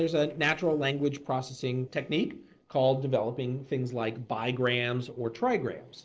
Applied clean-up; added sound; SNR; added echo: neural separator model SepFormer DNS4.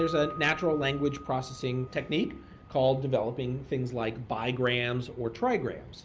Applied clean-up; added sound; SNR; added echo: none; Piano; 17 dB; none.